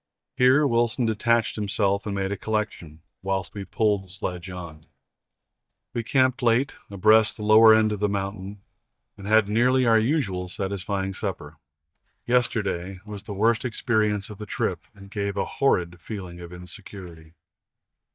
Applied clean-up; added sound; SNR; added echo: neural mask model DeepFilterNet 3.